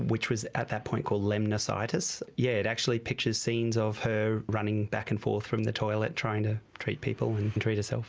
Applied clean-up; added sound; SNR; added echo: none; none; none; none.